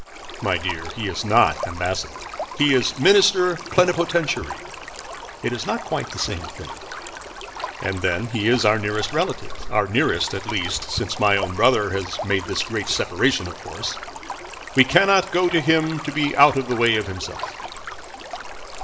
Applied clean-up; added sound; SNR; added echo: none; Stream; 11 dB; reverberation time 0.7 s.